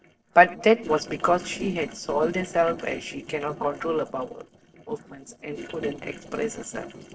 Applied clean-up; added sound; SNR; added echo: neural separator model SepFormer DNS4.